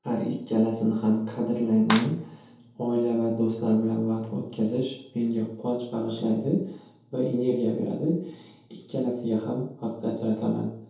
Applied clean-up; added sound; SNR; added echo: none; Clapping; 10 dB; reverberation time 0.7 s.